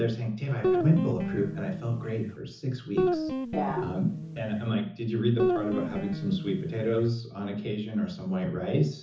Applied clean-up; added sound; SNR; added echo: none; Guitar; 2 dB; reverberation time 0.6 s.